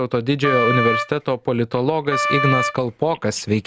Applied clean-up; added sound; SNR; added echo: none; Wind instrument, woodwind instrument; 2 dB; none.